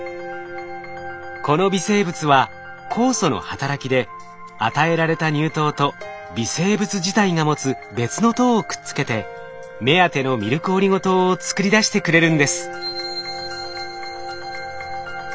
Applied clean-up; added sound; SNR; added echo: none; none; none; none.